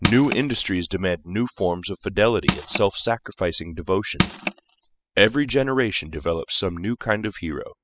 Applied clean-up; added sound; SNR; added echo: classical method spectral subtraction.